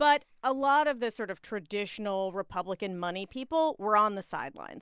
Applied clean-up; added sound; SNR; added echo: none; none; none; none.